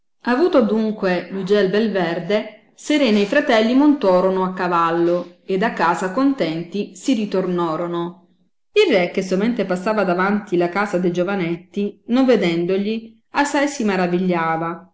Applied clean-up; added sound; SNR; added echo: none; none; none; none.